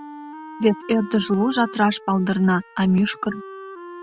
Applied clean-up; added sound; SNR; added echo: none; Wind instrument, woodwind instrument; 16 dB; none.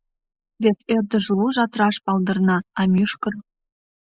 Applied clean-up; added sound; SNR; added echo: neural mask model Resemble Enhance denoiser.